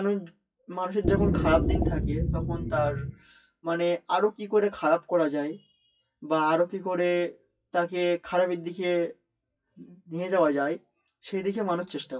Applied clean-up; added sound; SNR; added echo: classical method WPE with log-MMSE.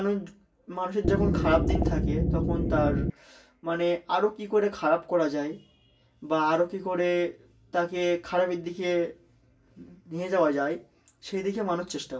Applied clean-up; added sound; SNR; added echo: none; Wind instrument, woodwind instrument; -3 dB; reverberation time 0.2 s.